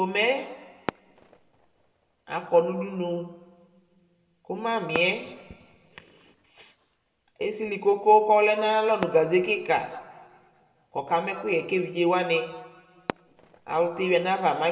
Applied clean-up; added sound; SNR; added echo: none; Fireworks; 18 dB; reverberation time 1.1 s.